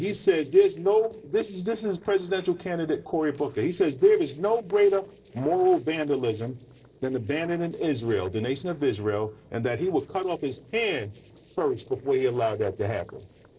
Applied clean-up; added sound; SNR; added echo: neural separator model SepFormer DNS4.